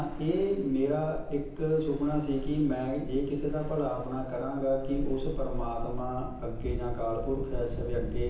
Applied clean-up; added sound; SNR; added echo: none; Ocean; 5 dB; reverberation time 0.9 s.